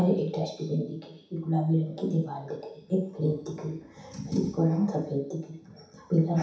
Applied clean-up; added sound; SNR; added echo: none; none; none; reverberation time 0.7 s.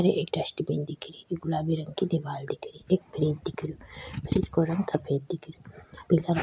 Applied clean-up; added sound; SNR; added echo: none; none; none; none.